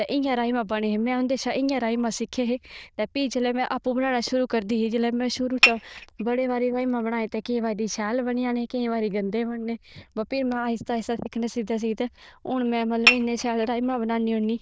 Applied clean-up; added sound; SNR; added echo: neural diffusion model UNIVERSE++.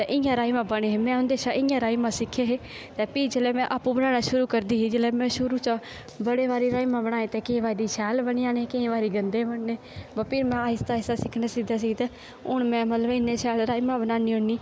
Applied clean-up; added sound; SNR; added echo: none; none; none; none.